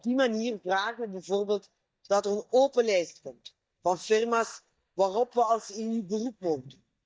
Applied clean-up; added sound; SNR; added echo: neural mask model DeepFilterNet 3.